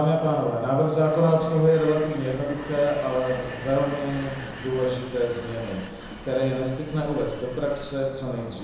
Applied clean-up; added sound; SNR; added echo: none; Vehicle; 12 dB; reverberation time 1.0 s.